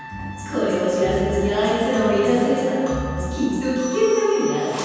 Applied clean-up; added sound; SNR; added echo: none; Trumpet; 18 dB; reverberation time 2.1 s.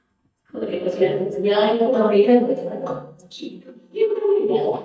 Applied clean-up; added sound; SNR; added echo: neural mask model DeepFilterNet 3.